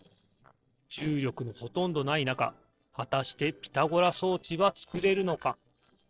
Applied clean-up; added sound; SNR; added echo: neural separator model SepFormer DNS4.